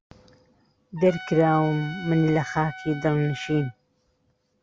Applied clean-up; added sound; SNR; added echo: none; Trumpet; 15 dB; none.